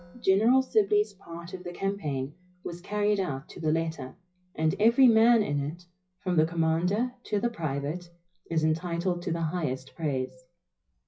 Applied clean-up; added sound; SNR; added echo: classical method WPE with log-MMSE.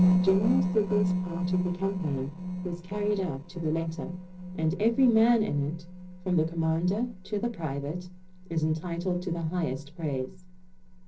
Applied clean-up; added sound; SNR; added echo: neural separator model SepFormer DNS4.